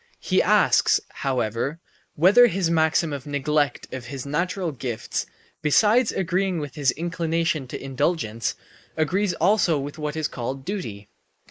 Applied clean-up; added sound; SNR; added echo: neural mask model Resemble Enhance denoiser.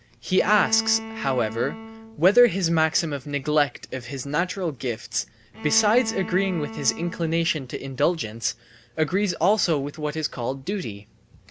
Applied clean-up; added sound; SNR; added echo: none; Bowed string instrument; 12 dB; none.